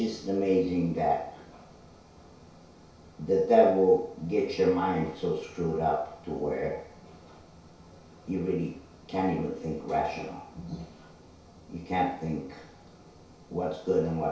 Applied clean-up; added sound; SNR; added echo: none; none; none; reverberation time 0.6 s.